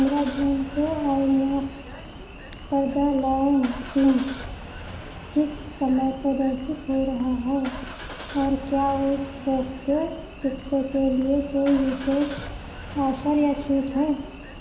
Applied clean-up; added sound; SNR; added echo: none; Engine starting / Car; 13 dB; reverberation time 0.9 s.